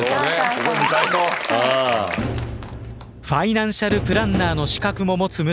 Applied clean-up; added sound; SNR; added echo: none; none; none; none.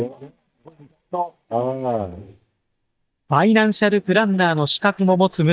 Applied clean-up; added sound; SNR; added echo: neural mask model DeepFilterNet 3.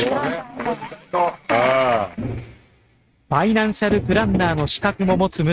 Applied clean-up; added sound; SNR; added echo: neural mask model RNNoise.